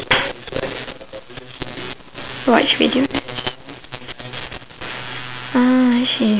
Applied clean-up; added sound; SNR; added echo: none; none; none; none.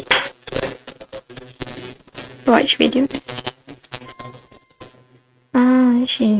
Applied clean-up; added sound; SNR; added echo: neural mask model RNNoise.